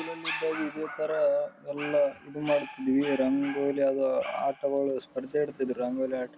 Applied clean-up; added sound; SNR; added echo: none; Dog; 14 dB; none.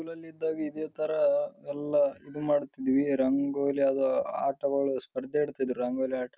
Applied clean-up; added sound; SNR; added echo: none; none; none; none.